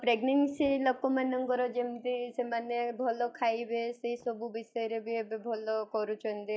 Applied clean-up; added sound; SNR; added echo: neural mask model DeepFilterNet 3.